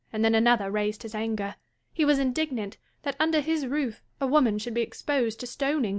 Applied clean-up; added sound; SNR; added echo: none; none; none; none.